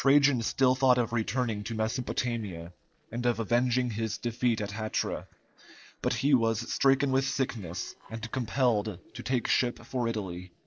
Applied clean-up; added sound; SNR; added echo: neural separator model SepFormer DNS4.